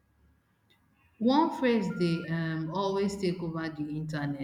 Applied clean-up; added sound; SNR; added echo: none; Telephone; 18 dB; none.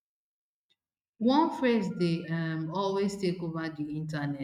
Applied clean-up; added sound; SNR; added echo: neural mask model RNNoise.